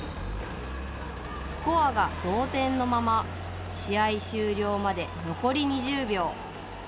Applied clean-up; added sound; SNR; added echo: none; Engine; 8 dB; none.